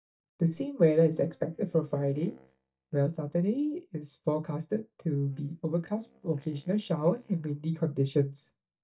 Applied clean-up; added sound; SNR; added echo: neural mask model DeepFilterNet 3.